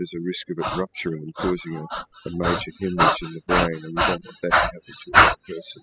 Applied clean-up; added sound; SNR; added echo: classical method spectral subtraction.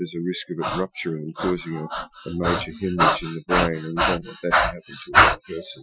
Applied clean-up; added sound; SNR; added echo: classical method Wiener filter.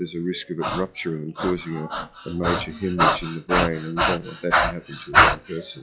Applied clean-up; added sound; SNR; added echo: classical method log-MMSE.